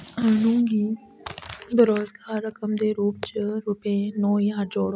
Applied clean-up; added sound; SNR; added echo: none; none; none; none.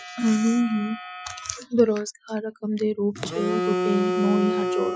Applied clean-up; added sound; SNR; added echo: classical method Wiener filter.